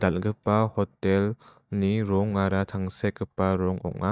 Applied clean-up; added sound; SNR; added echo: neural mask model DeepFilterNet 3.